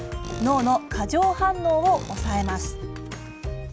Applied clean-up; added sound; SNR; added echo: none; Tools; 18 dB; none.